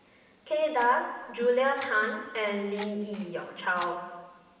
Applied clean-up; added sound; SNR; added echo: none; Clock; 18 dB; reverberation time 1.2 s.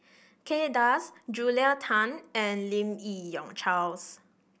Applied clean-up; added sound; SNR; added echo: none; none; none; none.